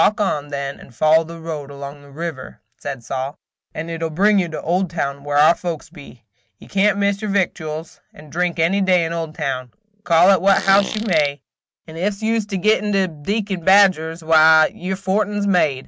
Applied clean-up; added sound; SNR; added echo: neural mask model RNNoise.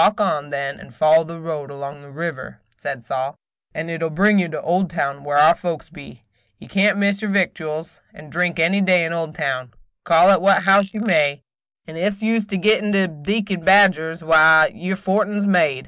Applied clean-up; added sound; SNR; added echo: neural mask model Resemble Enhance denoiser.